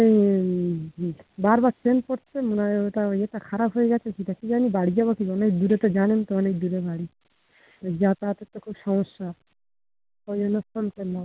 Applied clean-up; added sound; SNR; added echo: none; none; none; none.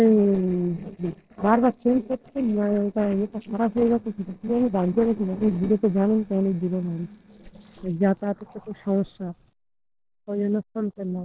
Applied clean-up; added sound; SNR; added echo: neural separator model SepFormer DNS4.